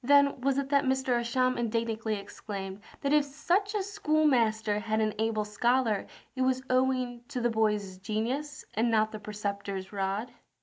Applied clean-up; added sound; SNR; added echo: none; none; none; none.